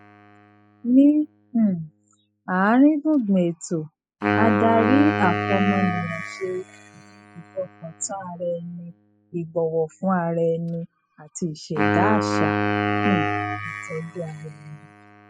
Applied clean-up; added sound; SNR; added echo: classical method spectral subtraction.